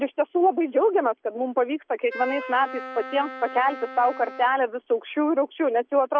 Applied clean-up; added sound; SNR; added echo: none; Wind instrument, woodwind instrument; 14 dB; none.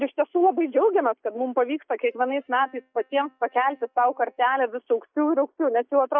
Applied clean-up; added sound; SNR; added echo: neural mask model DeepFilterNet 3.